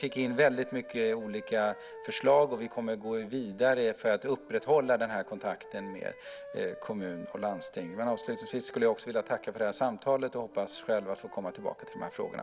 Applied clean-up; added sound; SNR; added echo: none; Wind instrument, woodwind instrument; 17 dB; none.